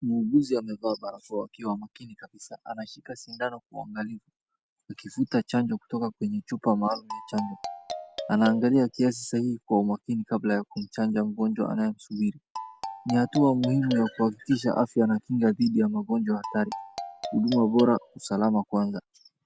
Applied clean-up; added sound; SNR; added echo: none; Marimba, xylophone; 11 dB; none.